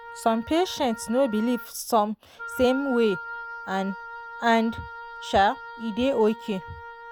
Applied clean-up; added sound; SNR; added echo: none; Wind instrument, woodwind instrument; 13 dB; none.